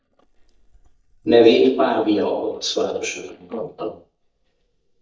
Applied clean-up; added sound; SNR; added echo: neural mask model DeepFilterNet 3.